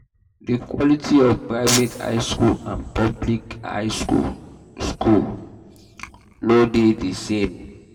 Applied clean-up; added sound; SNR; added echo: none; none; none; reverberation time 1.2 s.